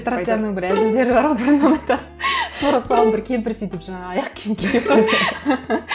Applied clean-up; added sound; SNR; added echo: none; Bowed string instrument; 4 dB; none.